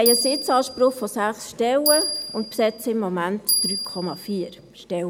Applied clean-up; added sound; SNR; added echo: none; Bell; 4 dB; none.